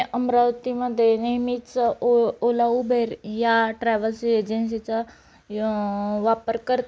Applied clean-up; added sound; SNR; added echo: none; none; none; none.